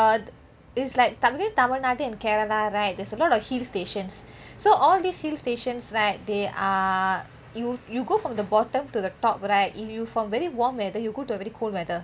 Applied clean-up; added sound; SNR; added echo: none; none; none; none.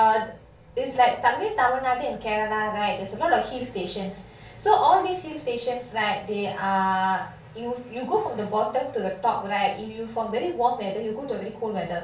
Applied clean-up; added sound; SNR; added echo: none; none; none; reverberation time 0.4 s.